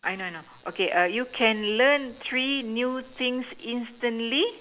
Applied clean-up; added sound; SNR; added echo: none; none; none; none.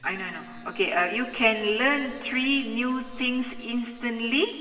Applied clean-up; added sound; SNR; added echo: none; Wind instrument, woodwind instrument; 19 dB; reverberation time 1.9 s.